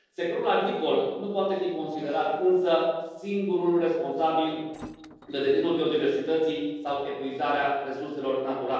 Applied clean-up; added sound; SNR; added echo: neural separator model SepFormer DNS4.